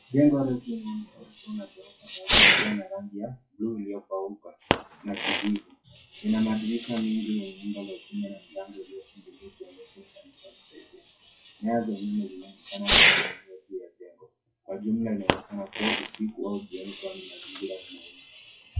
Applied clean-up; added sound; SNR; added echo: classical method WPE with log-MMSE.